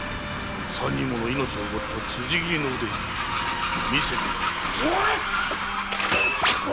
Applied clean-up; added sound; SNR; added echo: none; Train; 1 dB; none.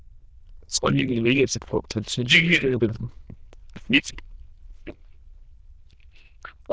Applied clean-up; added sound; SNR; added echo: neural diffusion model UNIVERSE++.